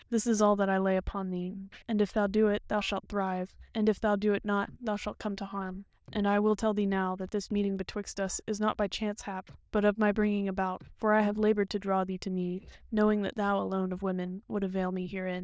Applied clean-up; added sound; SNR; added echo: neural diffusion model UNIVERSE++.